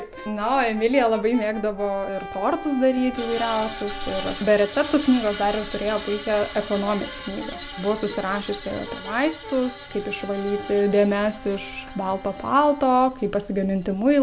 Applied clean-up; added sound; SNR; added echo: none; Screech + Brass instrument; 13 dB; none.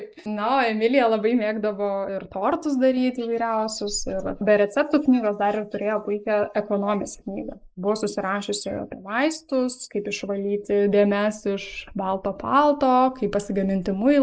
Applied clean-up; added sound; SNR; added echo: neural mask model Resemble Enhance denoiser.